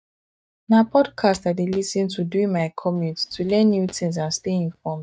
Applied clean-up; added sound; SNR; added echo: neural mask model DeepFilterNet 3.